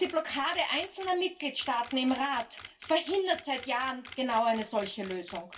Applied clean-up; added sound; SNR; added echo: none; Camera; 18 dB; reverberation time 0.2 s.